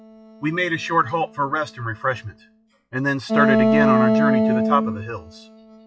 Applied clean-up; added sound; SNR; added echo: classical method log-MMSE.